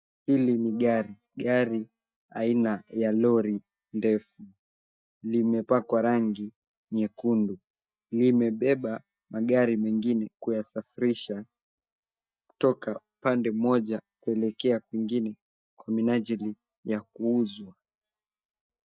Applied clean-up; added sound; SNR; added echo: neural mask model DeepFilterNet 3.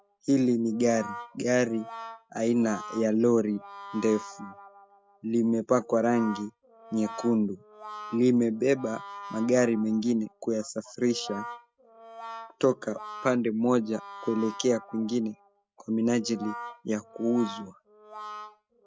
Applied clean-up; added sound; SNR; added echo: none; Brass instrument; 16 dB; none.